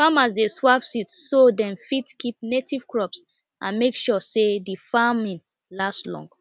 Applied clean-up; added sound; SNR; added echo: none; none; none; none.